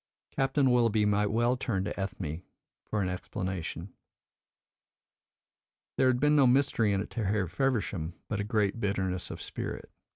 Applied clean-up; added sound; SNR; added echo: none; none; none; none.